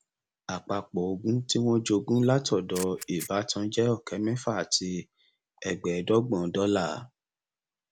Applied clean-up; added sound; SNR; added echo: none; Camera; 16 dB; none.